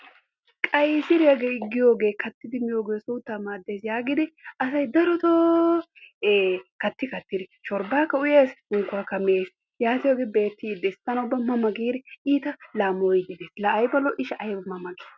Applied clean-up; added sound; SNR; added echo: none; none; none; none.